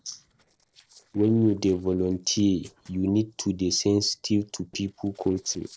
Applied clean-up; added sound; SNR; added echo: neural separator model SepFormer DNS4.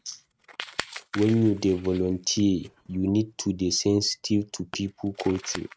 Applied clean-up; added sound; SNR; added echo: neural mask model RNNoise.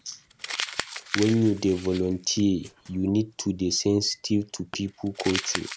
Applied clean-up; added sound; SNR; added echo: none; Crumpling, crinkling; 11 dB; none.